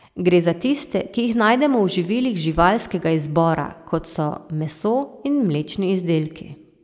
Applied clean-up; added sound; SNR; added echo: none; none; none; none.